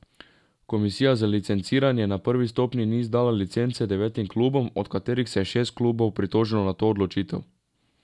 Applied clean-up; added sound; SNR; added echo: none; none; none; none.